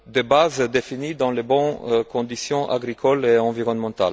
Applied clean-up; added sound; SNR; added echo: none; none; none; none.